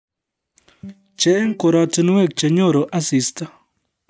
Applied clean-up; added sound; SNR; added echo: neural mask model DeepFilterNet 3.